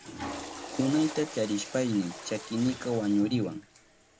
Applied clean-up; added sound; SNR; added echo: none; Toilet flush / Water; 12 dB; none.